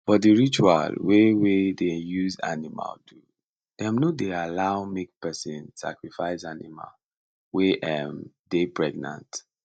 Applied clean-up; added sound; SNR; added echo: neural mask model DeepFilterNet 3.